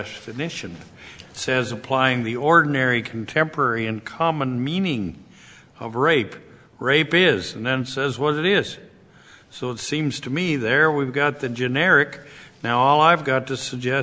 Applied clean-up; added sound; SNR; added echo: none; none; none; none.